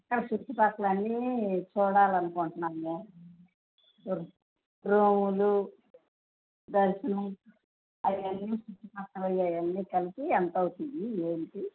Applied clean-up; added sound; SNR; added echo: none; none; none; none.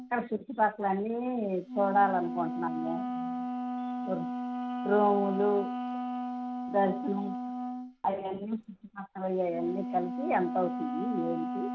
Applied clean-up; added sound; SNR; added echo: none; Wind instrument, woodwind instrument; 4 dB; none.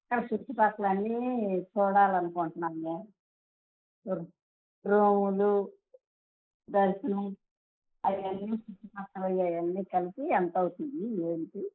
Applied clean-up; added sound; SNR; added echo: neural mask model Resemble Enhance denoiser.